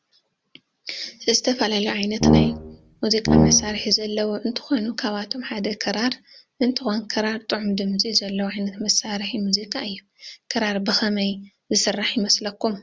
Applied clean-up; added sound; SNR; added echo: none; Brass instrument; -4 dB; none.